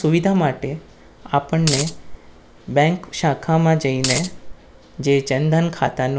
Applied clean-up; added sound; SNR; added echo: none; Coin (dropping); 5 dB; none.